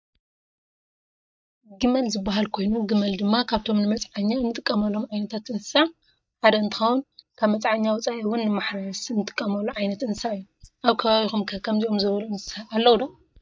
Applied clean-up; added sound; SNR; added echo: neural mask model DeepFilterNet 3.